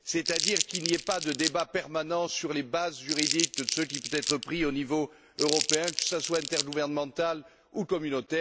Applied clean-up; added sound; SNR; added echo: none; Crumpling, crinkling; 2 dB; none.